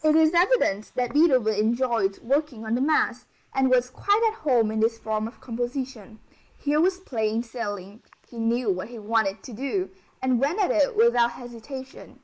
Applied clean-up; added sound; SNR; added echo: neural mask model Resemble Enhance denoiser.